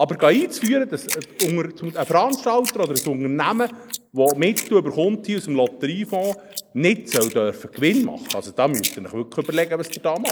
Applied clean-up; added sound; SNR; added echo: neural mask model Resemble Enhance denoiser.